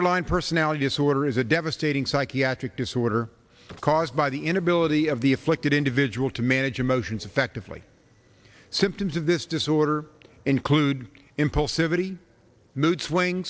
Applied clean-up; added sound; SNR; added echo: neural separator model SepFormer DNS4.